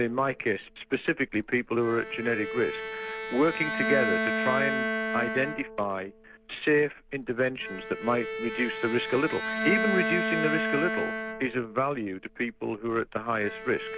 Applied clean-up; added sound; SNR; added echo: none; Bowed string instrument; 4 dB; none.